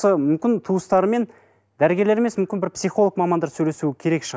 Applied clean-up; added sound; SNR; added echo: none; none; none; none.